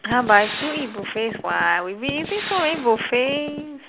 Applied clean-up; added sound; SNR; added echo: none; Gunshot, gunfire; 11 dB; none.